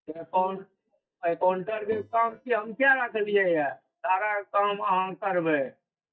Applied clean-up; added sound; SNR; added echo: neural mask model DeepFilterNet 3.